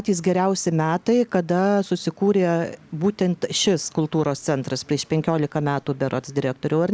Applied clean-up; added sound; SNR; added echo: none; none; none; none.